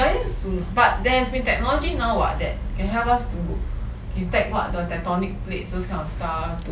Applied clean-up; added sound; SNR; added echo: none; none; none; none.